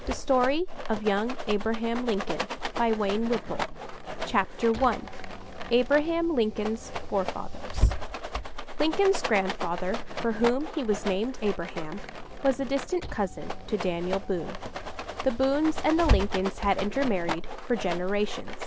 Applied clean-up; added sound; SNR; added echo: none; Engine / Car + Rattle; 3 dB; none.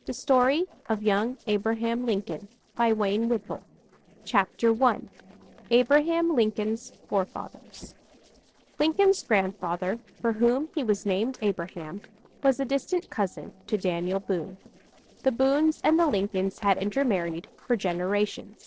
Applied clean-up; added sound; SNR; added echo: neural separator model SepFormer DNS4.